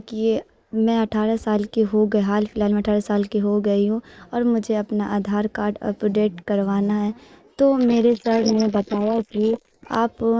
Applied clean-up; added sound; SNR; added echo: neural mask model Resemble Enhance denoiser.